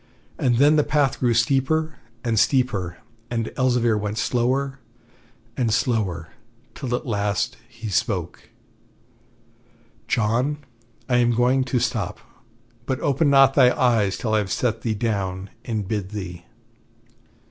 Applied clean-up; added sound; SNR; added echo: none; none; none; none.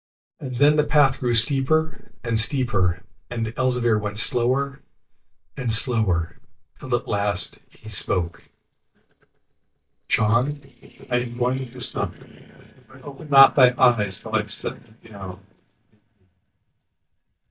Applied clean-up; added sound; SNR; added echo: neural mask model DeepFilterNet 3.